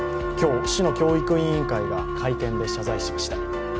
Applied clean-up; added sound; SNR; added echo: none; Wind instrument, woodwind instrument; 4 dB; none.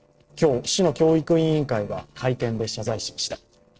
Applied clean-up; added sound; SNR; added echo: neural separator model SepFormer DNS4.